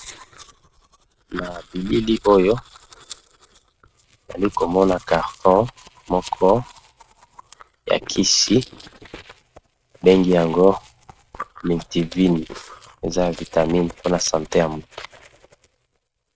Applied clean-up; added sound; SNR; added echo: neural mask model RNNoise.